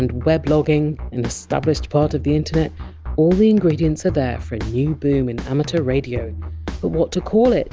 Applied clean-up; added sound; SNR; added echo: none; none; none; none.